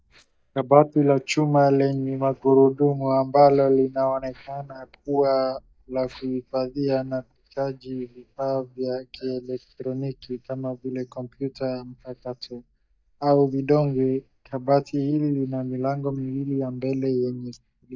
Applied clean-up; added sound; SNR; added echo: neural mask model DeepFilterNet 3.